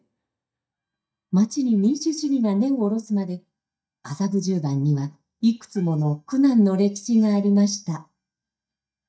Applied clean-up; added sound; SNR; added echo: neural mask model DeepFilterNet 3.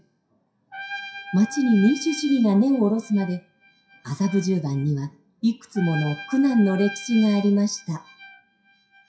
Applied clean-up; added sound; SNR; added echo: classical method WPE with log-MMSE.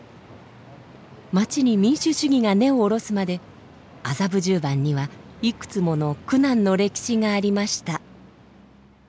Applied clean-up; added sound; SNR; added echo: none; none; none; none.